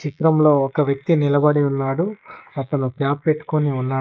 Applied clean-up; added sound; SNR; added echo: neural mask model Resemble Enhance denoiser.